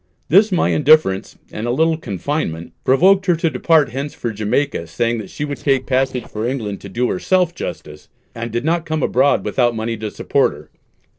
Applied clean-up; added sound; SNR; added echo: neural separator model SepFormer DNS4.